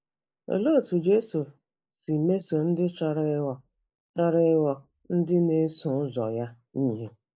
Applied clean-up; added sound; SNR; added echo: neural mask model Resemble Enhance denoiser.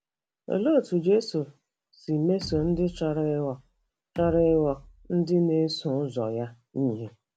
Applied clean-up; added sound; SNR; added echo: none; Bass drum; 16 dB; none.